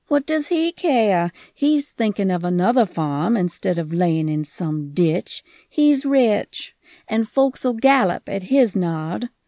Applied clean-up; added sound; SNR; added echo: none; none; none; none.